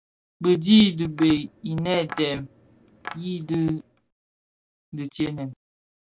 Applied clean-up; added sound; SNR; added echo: none; Tap; 18 dB; none.